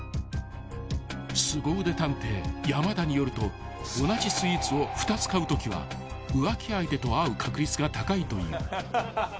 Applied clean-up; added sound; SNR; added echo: none; none; none; none.